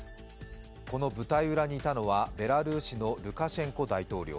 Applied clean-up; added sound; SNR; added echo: none; none; none; none.